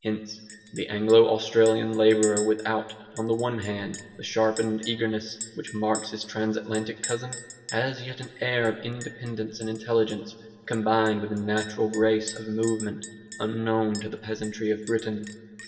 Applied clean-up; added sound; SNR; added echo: none; Chink, clink; 15 dB; reverberation time 1.6 s.